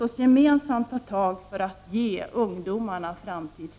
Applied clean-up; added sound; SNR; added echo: none; none; none; none.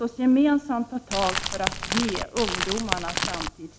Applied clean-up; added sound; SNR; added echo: none; Crumpling, crinkling / Crackle; 3 dB; none.